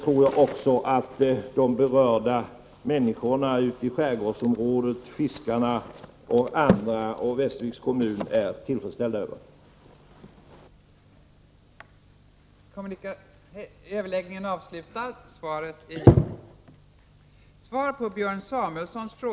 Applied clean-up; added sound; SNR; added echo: none; none; none; none.